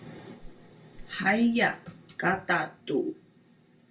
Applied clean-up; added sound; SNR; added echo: none; Whoosh, swoosh, swish; 17 dB; reverberation time 0.2 s.